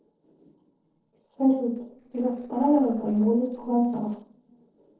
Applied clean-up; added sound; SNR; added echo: neural separator model SepFormer DNS4.